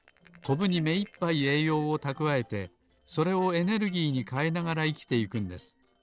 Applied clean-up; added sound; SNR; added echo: neural separator model SepFormer DNS4.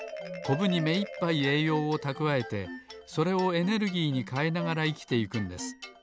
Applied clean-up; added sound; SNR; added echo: none; Marimba, xylophone; 15 dB; none.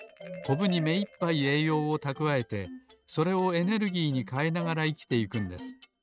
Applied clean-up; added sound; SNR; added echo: neural mask model RNNoise.